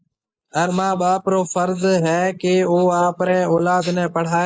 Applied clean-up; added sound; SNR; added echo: neural mask model Resemble Enhance denoiser.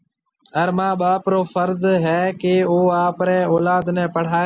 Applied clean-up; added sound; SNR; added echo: none; none; none; none.